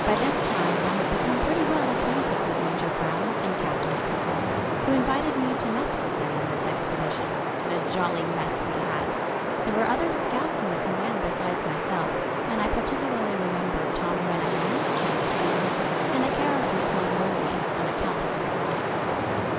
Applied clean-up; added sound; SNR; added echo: none; Wind; -5 dB; none.